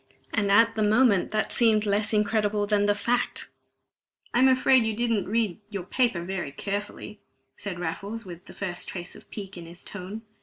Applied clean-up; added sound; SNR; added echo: none; none; none; none.